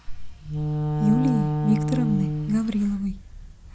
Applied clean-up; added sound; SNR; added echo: none; Wind instrument, woodwind instrument; 2 dB; none.